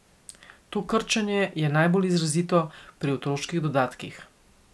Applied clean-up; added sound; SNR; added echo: none; none; none; none.